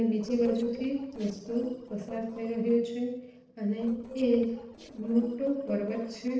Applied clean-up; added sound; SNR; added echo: neural separator model SepFormer DNS4.